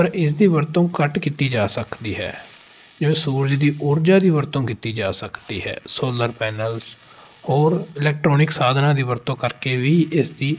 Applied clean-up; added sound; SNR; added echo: neural mask model Resemble Enhance denoiser.